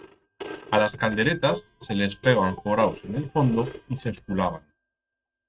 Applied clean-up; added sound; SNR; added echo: neural mask model RNNoise.